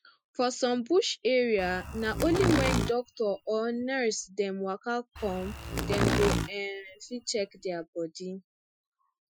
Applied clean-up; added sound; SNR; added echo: classical method Wiener filter.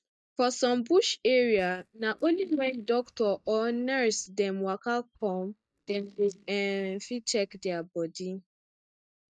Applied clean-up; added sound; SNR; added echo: neural mask model DeepFilterNet 3.